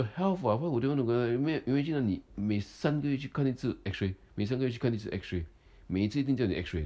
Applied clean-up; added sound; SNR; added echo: none; none; none; none.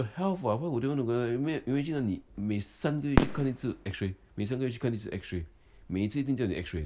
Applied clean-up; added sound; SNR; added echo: none; Fireworks; 6 dB; none.